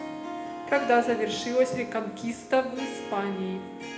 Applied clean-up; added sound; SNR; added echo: none; Harp; 9 dB; reverberation time 0.8 s.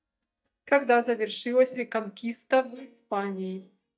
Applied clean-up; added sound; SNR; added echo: neural mask model DeepFilterNet 3.